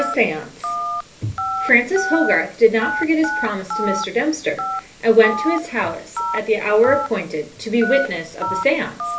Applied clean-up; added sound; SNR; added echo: none; Telephone; 7 dB; reverberation time 0.3 s.